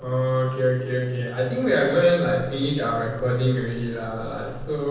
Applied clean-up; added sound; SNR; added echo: neural separator model SepFormer DNS4.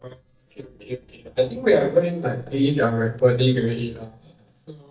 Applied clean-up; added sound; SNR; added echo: neural mask model DeepFilterNet 3.